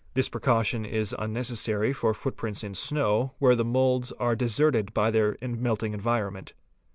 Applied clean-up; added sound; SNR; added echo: none; none; none; none.